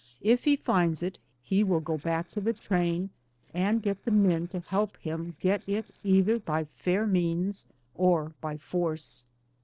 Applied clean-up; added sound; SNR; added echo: neural separator model SepFormer DNS4.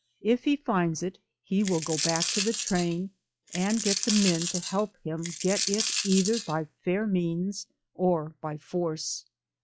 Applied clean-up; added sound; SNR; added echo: classical method log-MMSE.